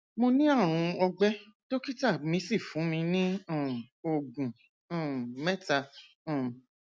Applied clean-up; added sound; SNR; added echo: none; none; none; none.